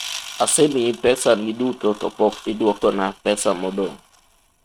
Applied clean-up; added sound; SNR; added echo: neural mask model RNNoise.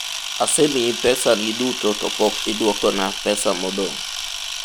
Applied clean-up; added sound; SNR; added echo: none; Camera; 6 dB; none.